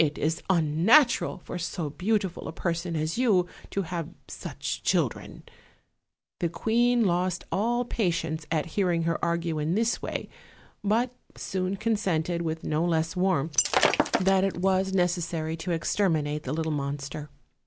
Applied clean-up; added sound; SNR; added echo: none; Shatter; 1 dB; none.